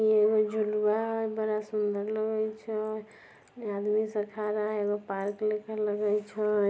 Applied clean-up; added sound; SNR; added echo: none; none; none; none.